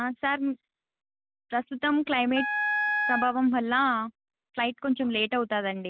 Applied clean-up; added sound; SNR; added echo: none; Wind instrument, woodwind instrument; 2 dB; none.